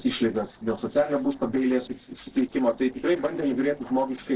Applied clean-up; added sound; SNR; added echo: neural separator model SepFormer DNS4.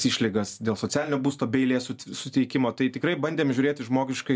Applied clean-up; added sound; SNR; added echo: none; none; none; none.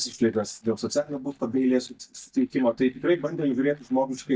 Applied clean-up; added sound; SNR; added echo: neural mask model DeepFilterNet 3.